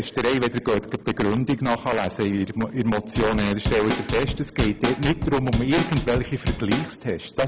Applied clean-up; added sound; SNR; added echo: none; Drum / Drum kit; 5 dB; none.